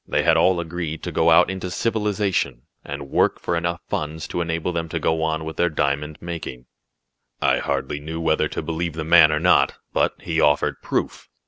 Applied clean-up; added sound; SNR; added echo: none; none; none; none.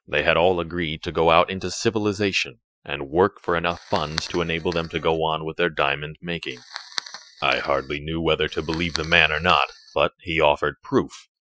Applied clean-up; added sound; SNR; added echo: classical method Wiener filter.